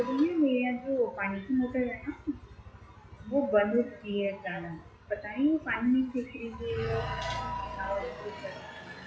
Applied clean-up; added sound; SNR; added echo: classical method WPE with log-MMSE.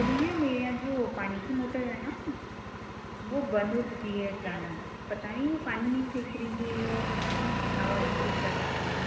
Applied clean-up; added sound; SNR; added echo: none; Engine; 1 dB; reverberation time 1.1 s.